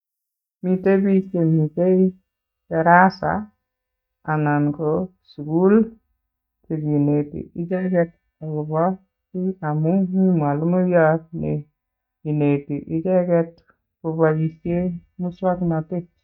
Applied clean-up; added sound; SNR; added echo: neural mask model DeepFilterNet 3.